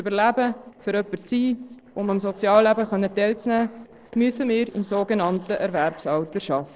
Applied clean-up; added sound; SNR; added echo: neural separator model SepFormer DNS4.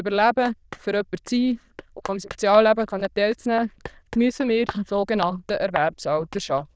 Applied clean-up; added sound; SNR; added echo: neural diffusion model UNIVERSE++.